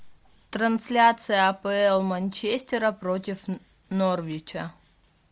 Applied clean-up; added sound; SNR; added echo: none; none; none; none.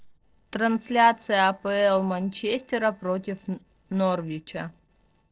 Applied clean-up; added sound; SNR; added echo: neural separator model SepFormer DNS4.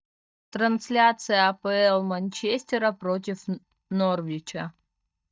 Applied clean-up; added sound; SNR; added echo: neural mask model DeepFilterNet 3.